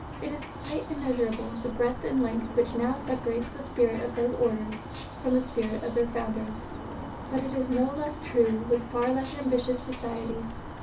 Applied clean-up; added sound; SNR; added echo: none; Bird; 9 dB; reverberation time 0.3 s.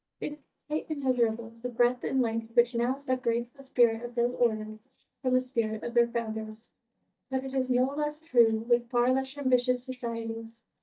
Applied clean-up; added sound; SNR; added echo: neural mask model DeepFilterNet 3.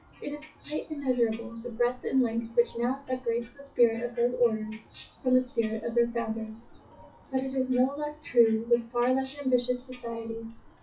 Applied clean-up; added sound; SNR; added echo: classical method WPE with log-MMSE.